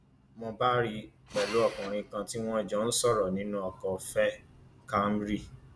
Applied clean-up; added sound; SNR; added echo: none; Drill; 14 dB; none.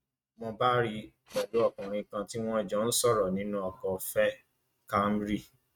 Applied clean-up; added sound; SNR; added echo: neural mask model RNNoise.